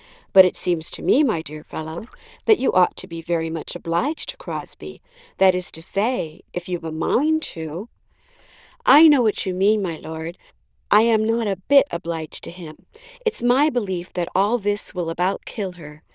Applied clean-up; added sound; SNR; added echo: neural diffusion model UNIVERSE++.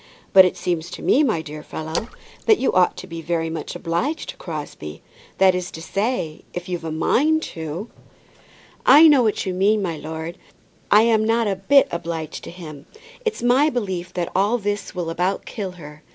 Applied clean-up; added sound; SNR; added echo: none; Splash, splatter; 12 dB; none.